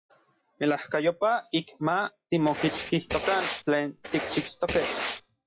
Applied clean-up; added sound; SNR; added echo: classical method log-MMSE.